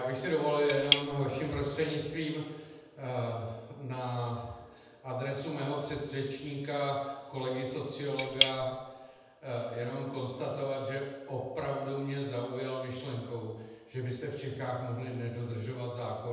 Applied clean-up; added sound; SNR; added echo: none; Cutlery, silverware / Tap; -5 dB; reverberation time 1.1 s.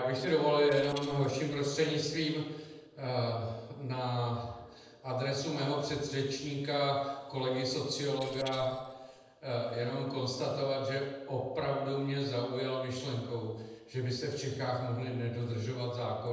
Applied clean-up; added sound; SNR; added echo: neural separator model SepFormer DNS4.